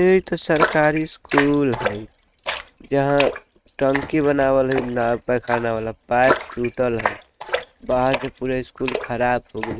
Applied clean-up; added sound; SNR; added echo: neural mask model RNNoise.